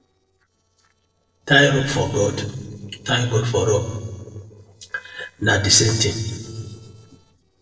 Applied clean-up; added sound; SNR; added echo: neural separator model SepFormer DNS4.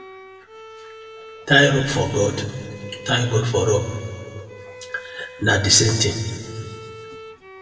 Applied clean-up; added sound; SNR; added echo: none; Bowed string instrument; 18 dB; reverberation time 2.1 s.